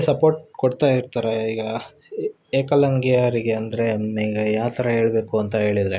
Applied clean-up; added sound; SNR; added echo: none; none; none; none.